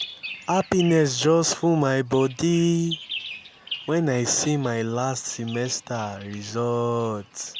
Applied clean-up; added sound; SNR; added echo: none; Bird vocalization, bird call, bird song; 16 dB; none.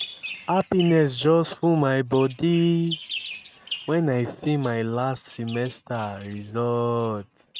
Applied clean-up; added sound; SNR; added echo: neural mask model RNNoise.